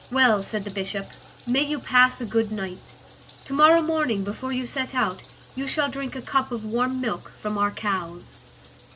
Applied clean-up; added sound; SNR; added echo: none; Bathtub (filling or washing); 16 dB; none.